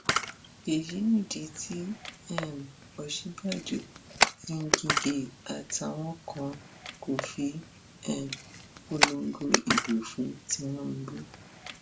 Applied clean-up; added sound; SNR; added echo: none; Camera; 0 dB; reverberation time 0.3 s.